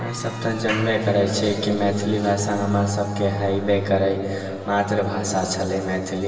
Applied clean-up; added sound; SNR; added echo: none; Crowd; 18 dB; reverberation time 2.6 s.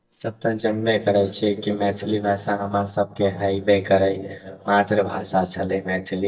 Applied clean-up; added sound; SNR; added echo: neural mask model DeepFilterNet 3.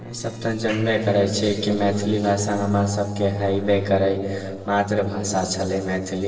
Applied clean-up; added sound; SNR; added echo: neural separator model SepFormer DNS4.